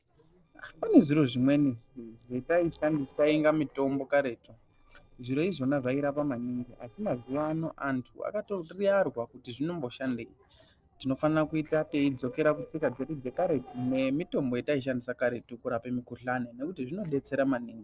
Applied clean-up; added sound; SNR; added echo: neural separator model SepFormer DNS4.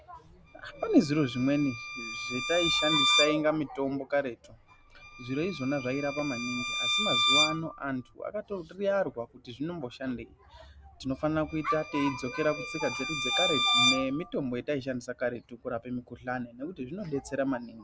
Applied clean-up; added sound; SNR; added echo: none; Bowed string instrument; 0 dB; none.